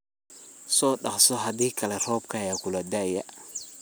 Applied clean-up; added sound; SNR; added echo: none; none; none; none.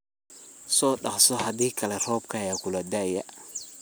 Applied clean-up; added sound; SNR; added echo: none; Drawer open or close; 16 dB; none.